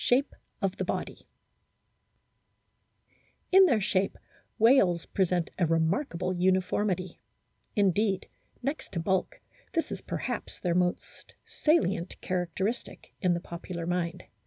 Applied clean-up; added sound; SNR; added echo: none; none; none; none.